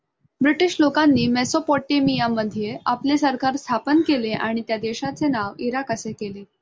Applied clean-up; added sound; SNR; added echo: none; none; none; none.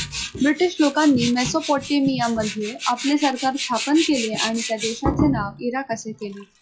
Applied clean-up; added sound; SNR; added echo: classical method log-MMSE.